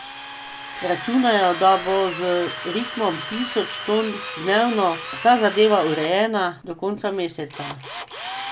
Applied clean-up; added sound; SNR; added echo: none; Drill; 10 dB; none.